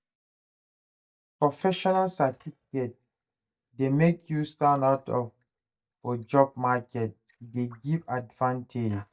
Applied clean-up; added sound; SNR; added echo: neural mask model DeepFilterNet 3.